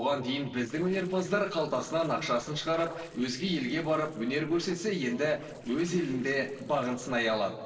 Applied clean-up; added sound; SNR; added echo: neural separator model SepFormer DNS4.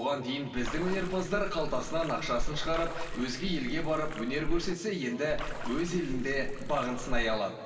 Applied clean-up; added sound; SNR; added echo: none; Splash, splatter; 2 dB; reverberation time 2.2 s.